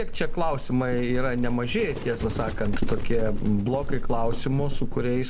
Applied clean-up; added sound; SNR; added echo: none; Livestock, farm animals, working animals; -1 dB; none.